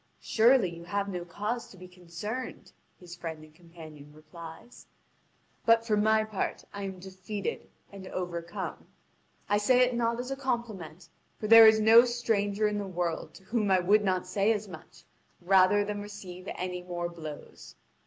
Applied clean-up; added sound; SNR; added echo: none; none; none; none.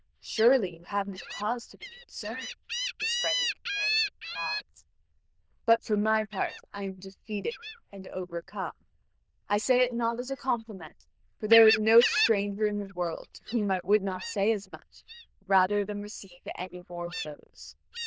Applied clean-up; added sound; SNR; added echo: neural diffusion model UNIVERSE++.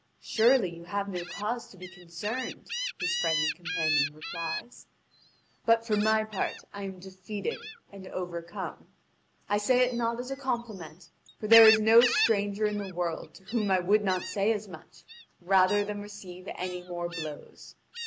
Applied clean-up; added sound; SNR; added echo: none; Gull, seagull; 8 dB; none.